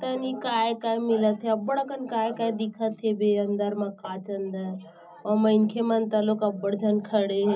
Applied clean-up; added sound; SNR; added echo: none; none; none; reverberation time 0.4 s.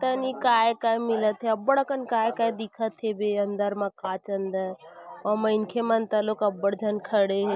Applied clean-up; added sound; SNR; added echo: none; none; none; none.